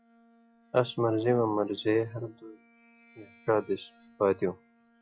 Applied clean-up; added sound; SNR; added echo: classical method log-MMSE.